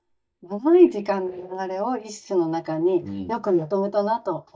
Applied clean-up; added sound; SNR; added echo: neural mask model DeepFilterNet 3.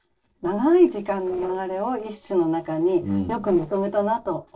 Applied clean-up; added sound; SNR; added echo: neural separator model SepFormer DNS4.